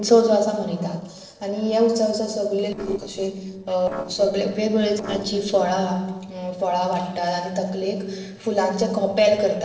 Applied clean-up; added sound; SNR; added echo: neural separator model SepFormer DNS4.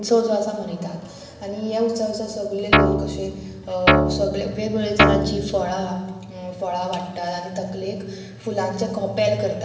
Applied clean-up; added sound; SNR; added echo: none; Guitar; -4 dB; reverberation time 1.2 s.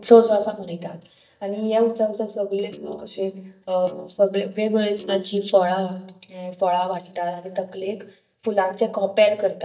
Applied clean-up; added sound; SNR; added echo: neural mask model DeepFilterNet 3.